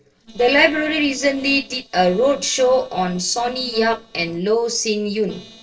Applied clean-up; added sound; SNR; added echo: neural separator model SepFormer DNS4.